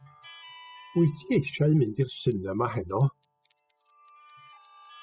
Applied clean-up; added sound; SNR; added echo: classical method spectral subtraction.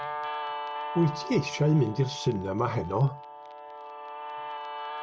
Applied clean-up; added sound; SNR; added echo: none; Guitar; 8 dB; none.